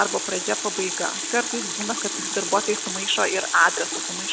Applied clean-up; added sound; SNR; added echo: none; Water tap, faucet; 3 dB; none.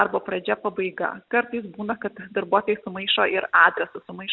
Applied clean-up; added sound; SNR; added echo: none; none; none; none.